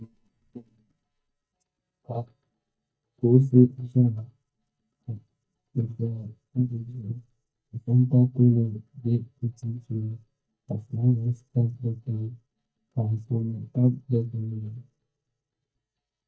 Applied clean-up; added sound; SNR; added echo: neural mask model DeepFilterNet 3.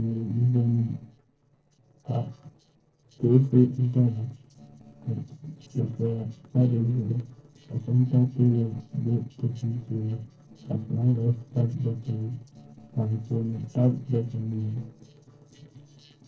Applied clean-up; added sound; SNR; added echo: neural separator model SepFormer DNS4.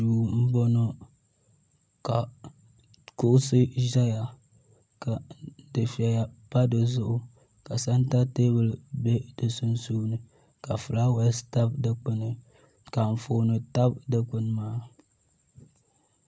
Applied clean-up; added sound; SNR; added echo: none; none; none; none.